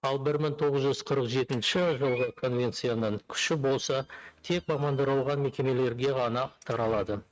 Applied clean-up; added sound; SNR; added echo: neural mask model RNNoise.